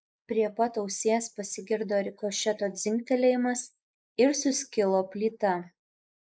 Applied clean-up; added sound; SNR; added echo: neural mask model Resemble Enhance denoiser.